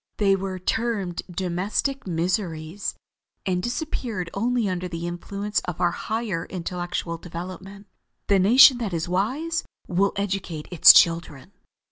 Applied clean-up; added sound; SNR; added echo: none; none; none; none.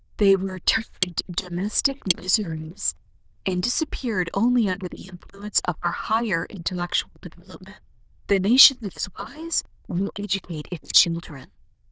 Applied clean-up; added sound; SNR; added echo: neural diffusion model UNIVERSE++.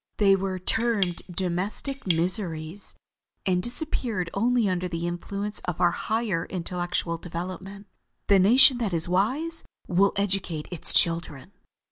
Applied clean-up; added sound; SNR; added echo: none; Cutlery, silverware / Tap; 10 dB; none.